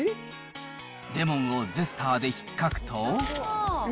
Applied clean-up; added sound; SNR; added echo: none; Squeak; 19 dB; none.